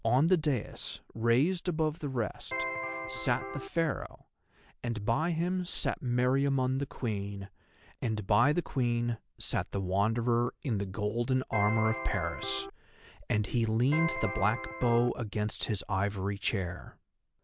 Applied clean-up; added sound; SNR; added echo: none; Electric guitar; 6 dB; none.